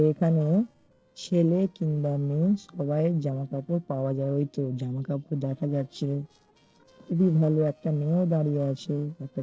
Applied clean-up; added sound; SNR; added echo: neural separator model SepFormer DNS4.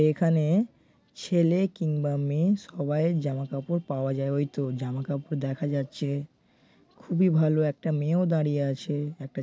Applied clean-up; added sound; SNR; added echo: none; none; none; none.